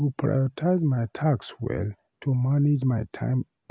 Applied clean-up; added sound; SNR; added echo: none; none; none; none.